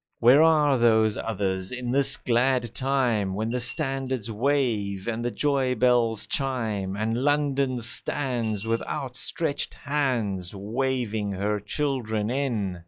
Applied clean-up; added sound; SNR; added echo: classical method log-MMSE.